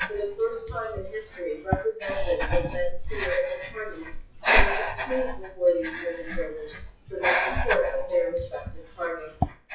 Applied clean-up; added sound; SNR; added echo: classical method WPE with log-MMSE.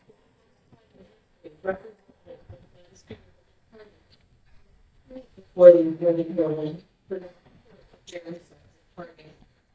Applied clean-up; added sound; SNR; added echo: neural mask model DeepFilterNet 3.